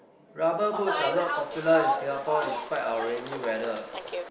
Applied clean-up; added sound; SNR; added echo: none; Bus; 3 dB; none.